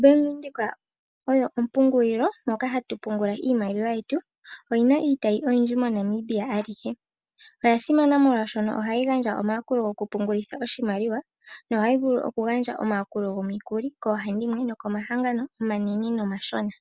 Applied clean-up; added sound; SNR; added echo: none; none; none; none.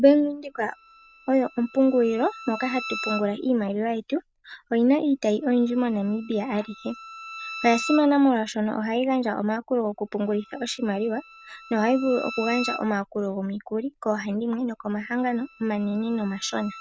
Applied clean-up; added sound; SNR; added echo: none; Bowed string instrument; 16 dB; none.